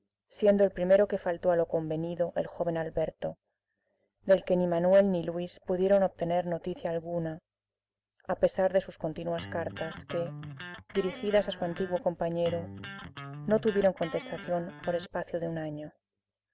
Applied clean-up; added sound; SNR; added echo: none; Electric guitar; 13 dB; none.